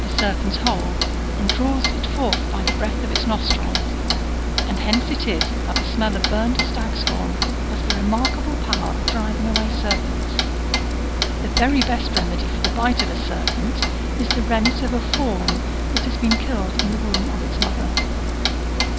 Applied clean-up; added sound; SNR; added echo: none; Clock; -5 dB; none.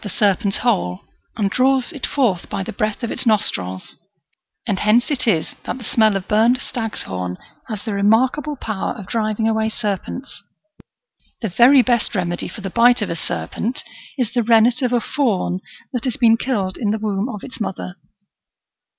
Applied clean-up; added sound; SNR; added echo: none; none; none; none.